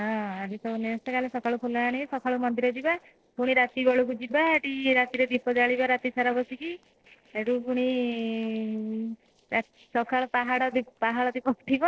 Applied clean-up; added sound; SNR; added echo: neural separator model SepFormer DNS4.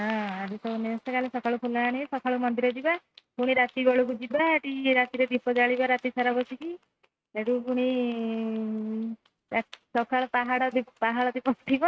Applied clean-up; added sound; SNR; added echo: neural mask model RNNoise.